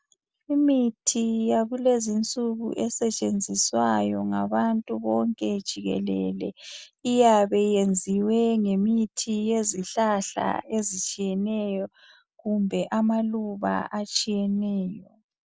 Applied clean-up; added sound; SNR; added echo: none; none; none; none.